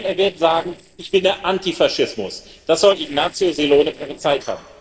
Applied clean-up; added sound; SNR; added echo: neural separator model SepFormer DNS4.